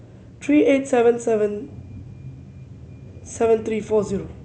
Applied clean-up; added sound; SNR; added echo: none; none; none; none.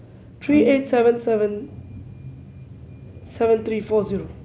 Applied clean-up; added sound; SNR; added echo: none; Bowed string instrument; 13 dB; none.